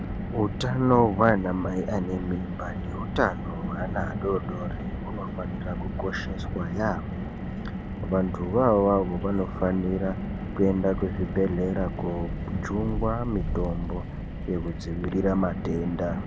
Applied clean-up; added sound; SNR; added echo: none; Car; 4 dB; none.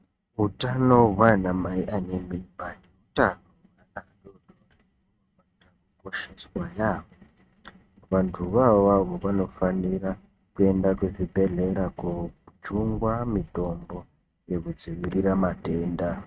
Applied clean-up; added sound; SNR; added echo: neural mask model RNNoise.